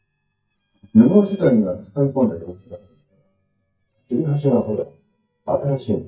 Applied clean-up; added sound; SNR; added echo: neural mask model DeepFilterNet 3.